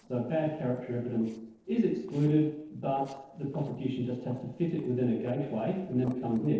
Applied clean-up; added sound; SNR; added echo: neural separator model SepFormer DNS4.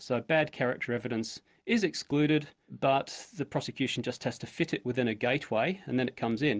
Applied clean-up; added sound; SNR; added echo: none; none; none; none.